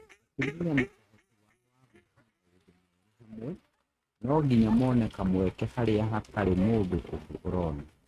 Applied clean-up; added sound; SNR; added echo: neural mask model RNNoise.